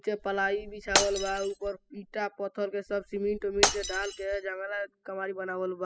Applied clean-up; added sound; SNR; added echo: classical method spectral subtraction.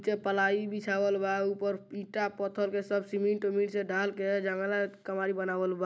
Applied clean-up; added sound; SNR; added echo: none; none; none; none.